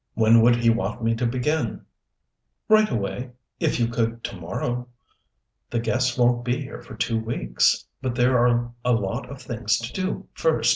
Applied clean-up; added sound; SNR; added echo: none; none; none; none.